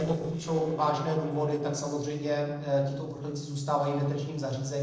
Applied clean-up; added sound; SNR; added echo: neural separator model SepFormer DNS4.